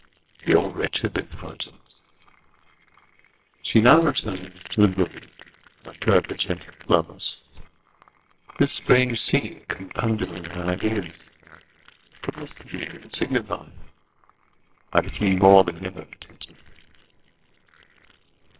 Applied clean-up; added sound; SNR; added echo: neural separator model SepFormer WHAMR!.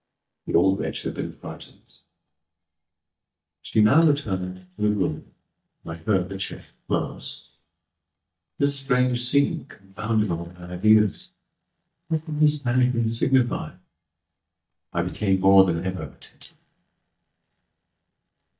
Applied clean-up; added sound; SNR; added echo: neural mask model DeepFilterNet 3.